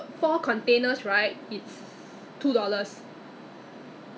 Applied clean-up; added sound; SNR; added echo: none; none; none; none.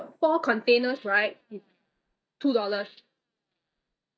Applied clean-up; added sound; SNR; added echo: neural mask model DeepFilterNet 3.